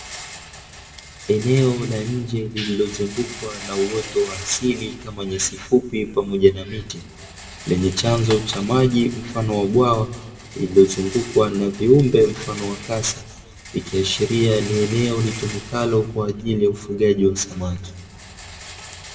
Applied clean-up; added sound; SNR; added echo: none; Rattle; 16 dB; reverberation time 1.0 s.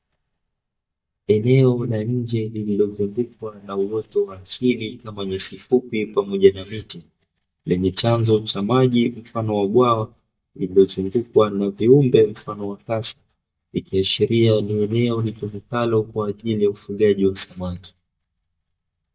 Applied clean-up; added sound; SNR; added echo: neural mask model DeepFilterNet 3.